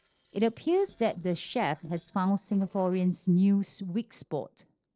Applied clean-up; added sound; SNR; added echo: neural separator model SepFormer DNS4.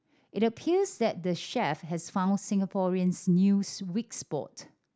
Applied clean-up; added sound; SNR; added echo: none; none; none; none.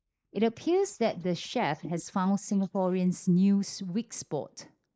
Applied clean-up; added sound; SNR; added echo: neural mask model Resemble Enhance denoiser.